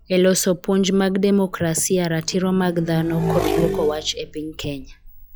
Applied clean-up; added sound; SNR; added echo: classical method log-MMSE.